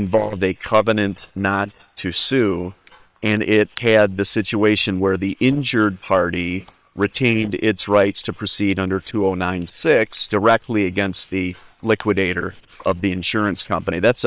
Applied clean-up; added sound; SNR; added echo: neural separator model SepFormer WHAM!.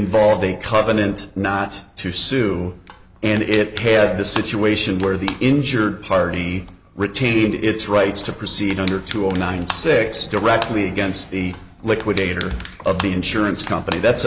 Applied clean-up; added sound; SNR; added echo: none; Crushing; 15 dB; none.